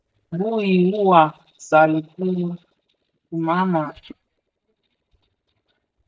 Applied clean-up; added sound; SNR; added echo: neural mask model DeepFilterNet 3.